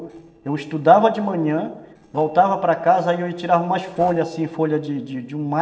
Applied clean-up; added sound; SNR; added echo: neural separator model SepFormer DNS4.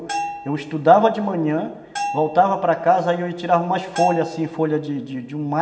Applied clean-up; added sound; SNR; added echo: none; Bell; 12 dB; reverberation time 2.1 s.